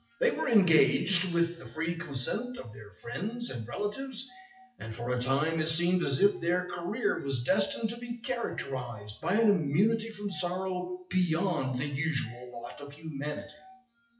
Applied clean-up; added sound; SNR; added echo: classical method WPE with log-MMSE.